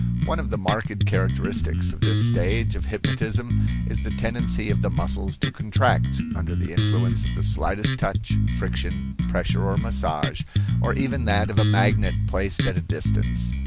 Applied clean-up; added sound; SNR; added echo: none; Bass guitar; -5 dB; none.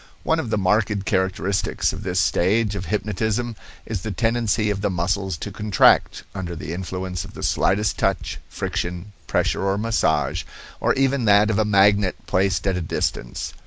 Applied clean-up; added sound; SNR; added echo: none; none; none; none.